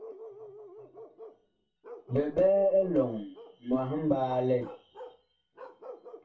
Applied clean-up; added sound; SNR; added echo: none; Bark; 18 dB; reverberation time 0.2 s.